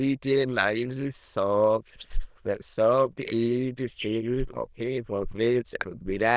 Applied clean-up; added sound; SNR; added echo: neural diffusion model UNIVERSE++.